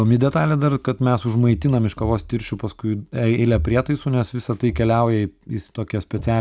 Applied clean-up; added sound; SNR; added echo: none; none; none; none.